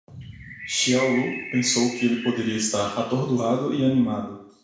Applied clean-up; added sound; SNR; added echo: none; Bird; 12 dB; reverberation time 0.7 s.